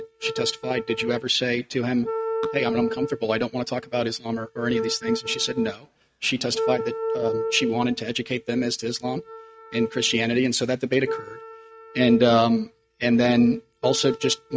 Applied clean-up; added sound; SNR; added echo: neural mask model RNNoise.